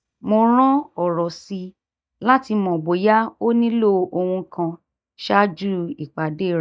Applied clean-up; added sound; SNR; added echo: neural mask model DeepFilterNet 3.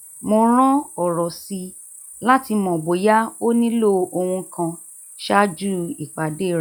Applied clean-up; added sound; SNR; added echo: classical method log-MMSE.